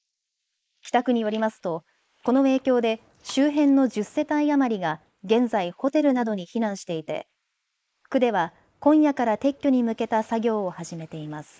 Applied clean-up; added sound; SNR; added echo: neural mask model Resemble Enhance denoiser.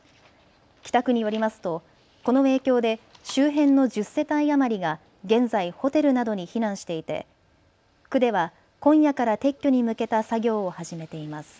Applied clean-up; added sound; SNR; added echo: none; none; none; none.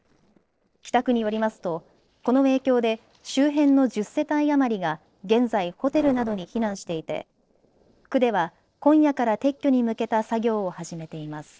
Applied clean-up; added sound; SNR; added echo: neural separator model SepFormer DNS4.